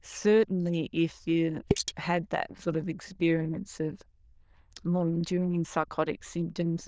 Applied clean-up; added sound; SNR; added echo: neural diffusion model UNIVERSE++.